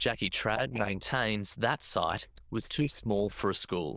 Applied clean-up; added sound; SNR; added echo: neural diffusion model UNIVERSE++.